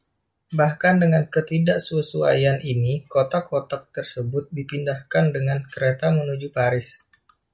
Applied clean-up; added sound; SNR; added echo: none; none; none; none.